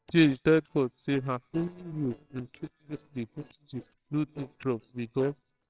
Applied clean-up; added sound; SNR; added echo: neural separator model SepFormer WHAMR!.